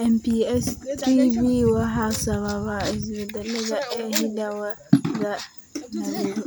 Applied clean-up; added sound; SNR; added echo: none; none; none; none.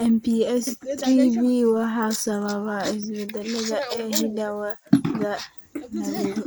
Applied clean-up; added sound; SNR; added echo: neural mask model Resemble Enhance denoiser.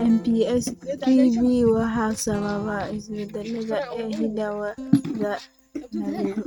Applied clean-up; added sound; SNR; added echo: neural mask model RNNoise.